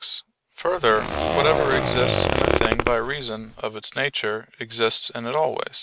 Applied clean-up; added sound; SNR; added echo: none; Zipper (clothing); -1 dB; none.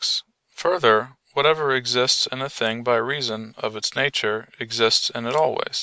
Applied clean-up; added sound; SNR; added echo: none; none; none; none.